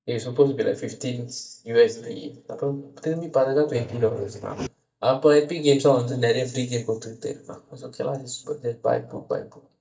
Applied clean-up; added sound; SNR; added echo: neural mask model DeepFilterNet 3.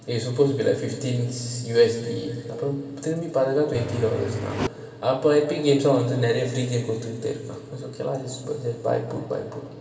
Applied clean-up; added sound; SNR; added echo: none; Engine; 6 dB; reverberation time 2.4 s.